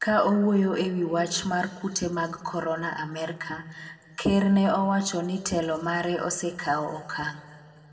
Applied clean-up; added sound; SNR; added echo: none; none; none; reverberation time 1.8 s.